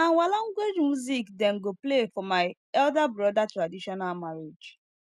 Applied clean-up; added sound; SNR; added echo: none; none; none; none.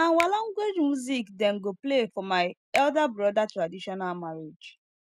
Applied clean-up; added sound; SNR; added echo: none; Finger snapping; 15 dB; none.